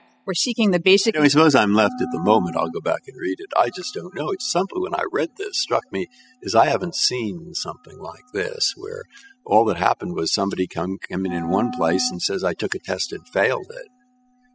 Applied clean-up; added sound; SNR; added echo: classical method spectral subtraction.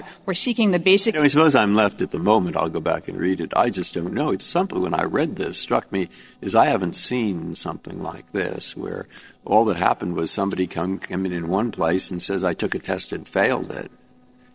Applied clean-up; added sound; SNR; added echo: neural separator model SepFormer DNS4.